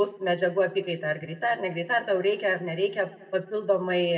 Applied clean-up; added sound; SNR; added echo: none; none; none; reverberation time 0.9 s.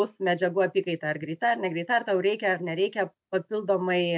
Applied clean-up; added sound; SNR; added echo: none; none; none; none.